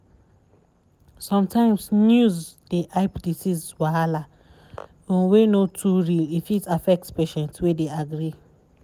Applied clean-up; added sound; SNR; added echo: none; none; none; none.